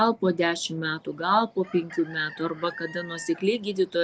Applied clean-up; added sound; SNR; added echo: none; Chicken, rooster; 19 dB; none.